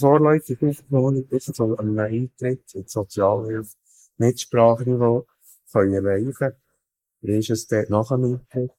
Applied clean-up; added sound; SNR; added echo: neural mask model Resemble Enhance denoiser.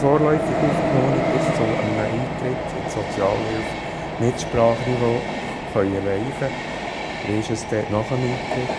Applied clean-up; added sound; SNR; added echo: none; Train; 2 dB; none.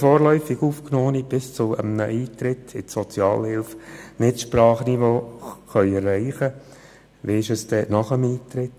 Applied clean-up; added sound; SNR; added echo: none; none; none; none.